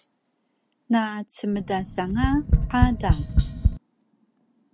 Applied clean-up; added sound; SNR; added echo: none; Tap; -5 dB; none.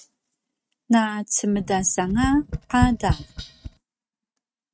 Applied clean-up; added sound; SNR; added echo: neural mask model RNNoise.